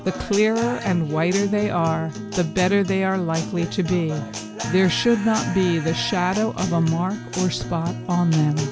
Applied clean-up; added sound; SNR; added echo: none; Guitar; 9 dB; none.